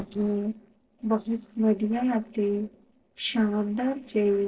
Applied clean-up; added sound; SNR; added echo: neural separator model SepFormer DNS4.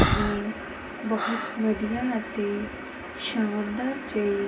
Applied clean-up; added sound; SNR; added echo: none; Breathing; 4 dB; reverberation time 0.2 s.